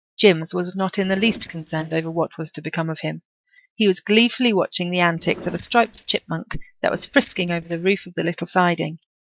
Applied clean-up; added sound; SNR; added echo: neural mask model DeepFilterNet 3.